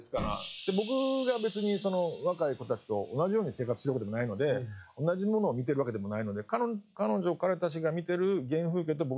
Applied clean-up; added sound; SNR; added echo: classical method log-MMSE.